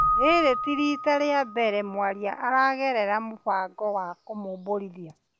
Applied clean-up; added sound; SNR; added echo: none; Keyboard (musical); 6 dB; none.